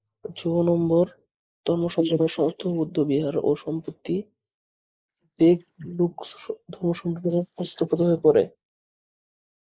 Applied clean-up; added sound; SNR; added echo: neural mask model Resemble Enhance denoiser.